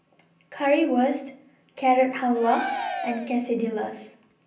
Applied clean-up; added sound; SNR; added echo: none; Cheering; 7 dB; reverberation time 0.6 s.